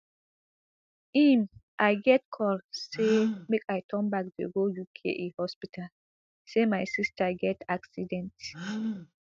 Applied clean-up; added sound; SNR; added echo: neural mask model RNNoise.